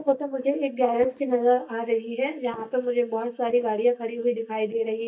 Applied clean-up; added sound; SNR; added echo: neural mask model DeepFilterNet 3.